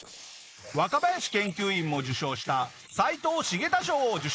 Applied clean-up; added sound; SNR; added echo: neural mask model Resemble Enhance denoiser.